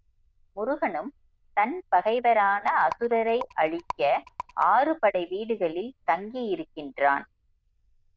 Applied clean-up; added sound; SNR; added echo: neural diffusion model UNIVERSE++.